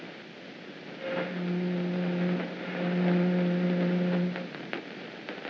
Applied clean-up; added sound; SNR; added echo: none; none; none; none.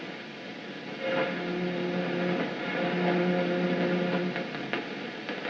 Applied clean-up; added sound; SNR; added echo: none; none; none; reverberation time 1.0 s.